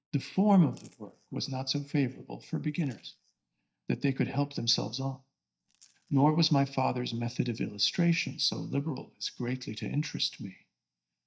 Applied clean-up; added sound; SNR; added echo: neural mask model DeepFilterNet 3.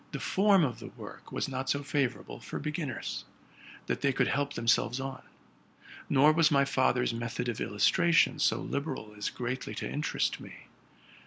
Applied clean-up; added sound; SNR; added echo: none; none; none; none.